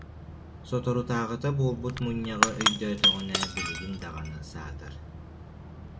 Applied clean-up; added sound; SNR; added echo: none; Shatter / Crushing; 0 dB; reverberation time 0.5 s.